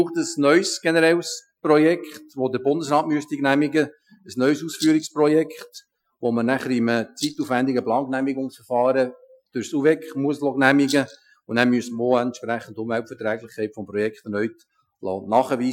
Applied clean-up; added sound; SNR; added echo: classical method Wiener filter.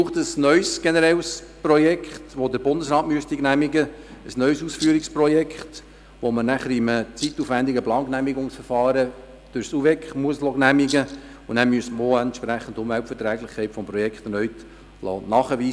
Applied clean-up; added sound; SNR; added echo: none; Rattle; 14 dB; none.